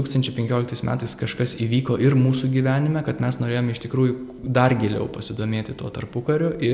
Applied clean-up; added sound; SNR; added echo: none; none; none; none.